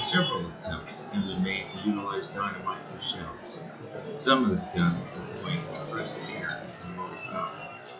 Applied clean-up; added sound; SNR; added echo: classical method log-MMSE.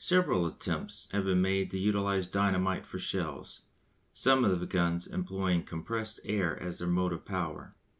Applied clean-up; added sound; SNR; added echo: none; none; none; none.